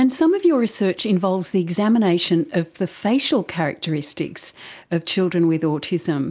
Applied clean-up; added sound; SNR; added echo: none; none; none; none.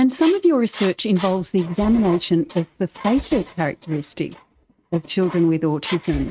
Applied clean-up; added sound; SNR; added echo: neural mask model RNNoise.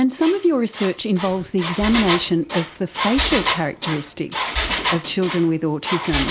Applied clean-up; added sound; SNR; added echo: none; Engine; 5 dB; none.